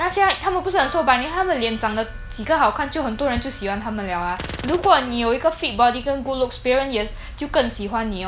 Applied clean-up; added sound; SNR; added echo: none; Gunshot, gunfire + Harmonica; 19 dB; none.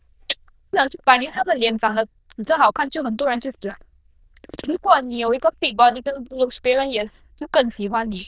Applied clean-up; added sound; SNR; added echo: neural diffusion model UNIVERSE++.